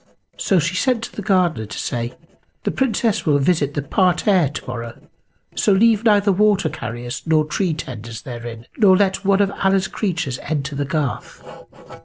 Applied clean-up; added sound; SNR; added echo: neural separator model SepFormer DNS4.